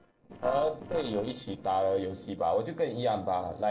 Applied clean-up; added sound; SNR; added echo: neural separator model SepFormer DNS4.